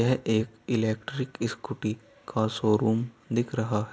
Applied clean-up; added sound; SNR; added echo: none; none; none; none.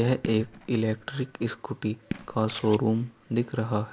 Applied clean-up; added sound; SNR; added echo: none; Camera + Fireworks; 14 dB; none.